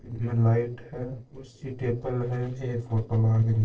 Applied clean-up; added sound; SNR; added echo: neural separator model SepFormer DNS4.